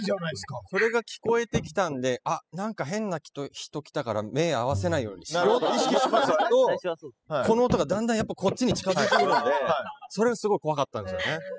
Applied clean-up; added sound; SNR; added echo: classical method spectral subtraction.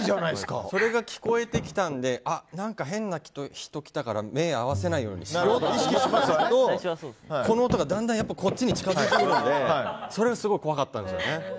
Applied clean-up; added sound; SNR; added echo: none; Bowed string instrument; 15 dB; none.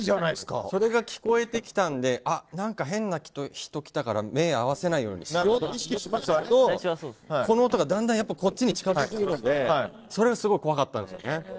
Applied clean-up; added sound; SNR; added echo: neural separator model SepFormer DNS4.